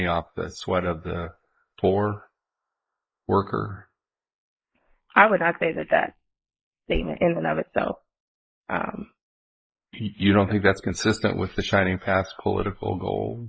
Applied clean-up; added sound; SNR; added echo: neural mask model Resemble Enhance denoiser.